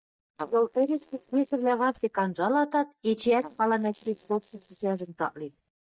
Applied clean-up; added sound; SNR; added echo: neural mask model DeepFilterNet 3.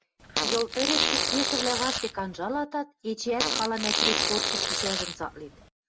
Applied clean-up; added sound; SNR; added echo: none; Fart; -3 dB; none.